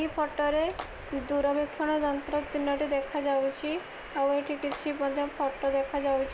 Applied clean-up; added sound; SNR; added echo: none; Splash, splatter + Wind; 17 dB; none.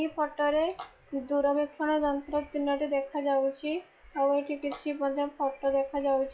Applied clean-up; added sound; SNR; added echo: classical method log-MMSE.